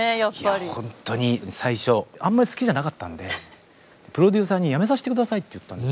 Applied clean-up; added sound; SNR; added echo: none; none; none; none.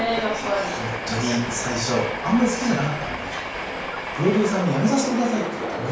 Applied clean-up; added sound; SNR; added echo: none; Train; 5 dB; reverberation time 0.5 s.